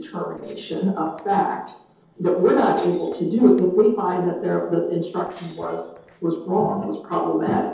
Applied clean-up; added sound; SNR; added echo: neural separator model SepFormer DNS4.